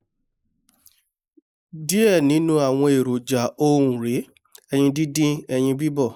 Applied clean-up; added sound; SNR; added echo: neural mask model Resemble Enhance denoiser.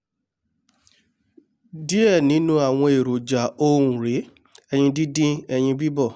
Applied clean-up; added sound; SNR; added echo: none; none; none; none.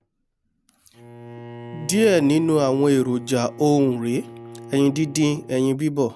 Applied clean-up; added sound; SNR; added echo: none; Bowed string instrument; 19 dB; none.